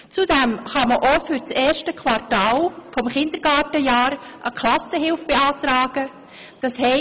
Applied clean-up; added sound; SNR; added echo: none; none; none; none.